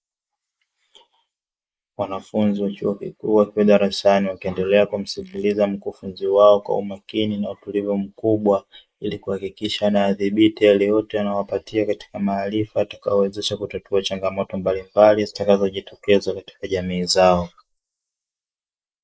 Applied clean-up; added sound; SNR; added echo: neural mask model Resemble Enhance denoiser.